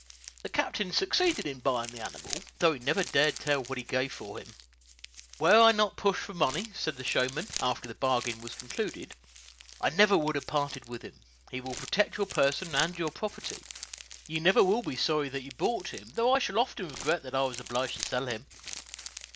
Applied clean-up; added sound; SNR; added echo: none; Crumpling, crinkling; 15 dB; none.